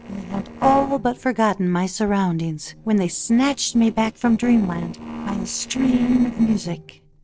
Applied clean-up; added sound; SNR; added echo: neural separator model SepFormer DNS4.